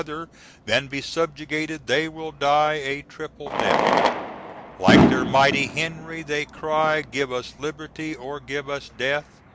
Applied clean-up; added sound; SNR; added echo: none; Fireworks; 1 dB; none.